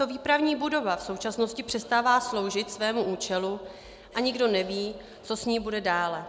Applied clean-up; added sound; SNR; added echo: none; none; none; none.